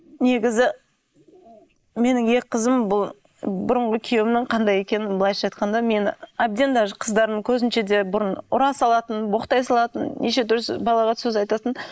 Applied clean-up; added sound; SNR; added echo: neural mask model Resemble Enhance denoiser.